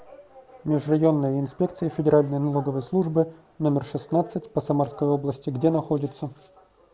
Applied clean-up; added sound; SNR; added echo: none; none; none; none.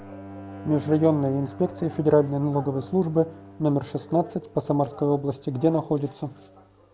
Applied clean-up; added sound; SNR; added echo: none; Bowed string instrument; 18 dB; none.